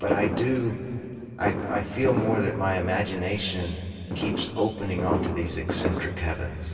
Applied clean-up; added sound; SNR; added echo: none; Fireworks; 5 dB; reverberation time 2.5 s.